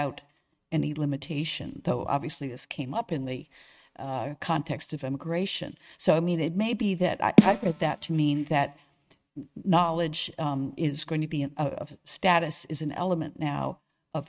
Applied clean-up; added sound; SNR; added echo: neural mask model RNNoise.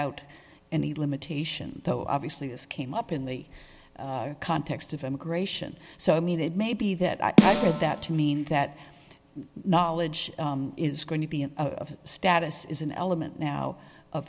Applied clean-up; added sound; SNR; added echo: none; Snare drum; -3 dB; none.